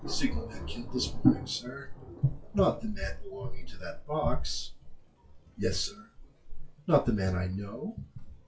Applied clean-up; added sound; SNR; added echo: classical method WPE with log-MMSE.